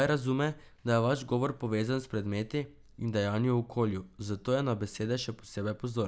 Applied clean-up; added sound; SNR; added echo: none; none; none; none.